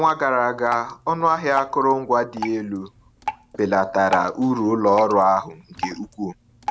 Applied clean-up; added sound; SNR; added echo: none; Drip; 13 dB; none.